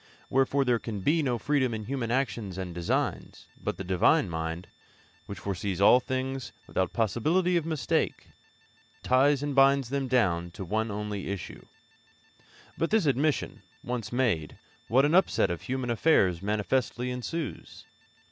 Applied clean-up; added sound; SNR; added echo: none; none; none; none.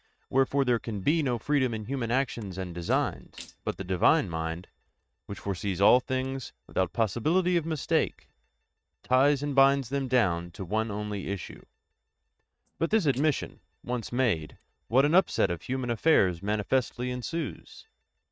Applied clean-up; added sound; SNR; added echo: neural mask model RNNoise.